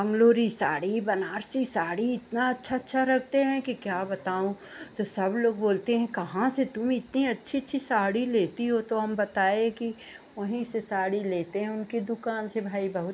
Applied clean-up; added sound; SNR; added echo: none; none; none; none.